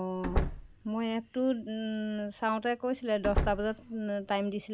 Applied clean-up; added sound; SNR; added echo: none; Slam; 2 dB; none.